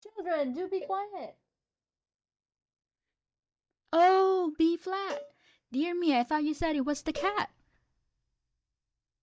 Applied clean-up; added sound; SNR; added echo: neural mask model DeepFilterNet 3.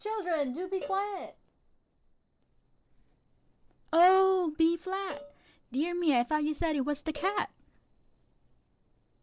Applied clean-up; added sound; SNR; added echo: neural separator model SepFormer DNS4.